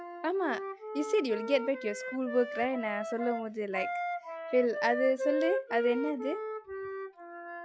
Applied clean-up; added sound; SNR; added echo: classical method log-MMSE.